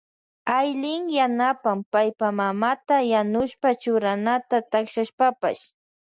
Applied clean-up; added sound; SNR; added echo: none; none; none; none.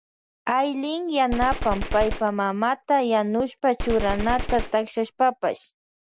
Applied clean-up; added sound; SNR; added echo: none; Gunshot, gunfire; 6 dB; none.